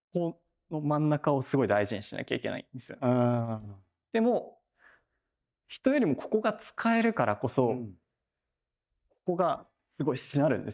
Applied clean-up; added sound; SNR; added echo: neural mask model DeepFilterNet 3.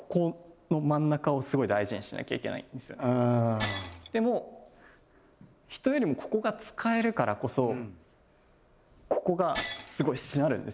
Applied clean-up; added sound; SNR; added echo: none; Shatter; 17 dB; none.